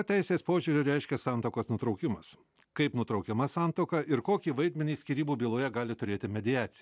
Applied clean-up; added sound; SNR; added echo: none; none; none; none.